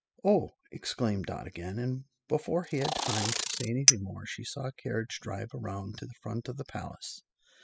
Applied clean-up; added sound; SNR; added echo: classical method spectral subtraction.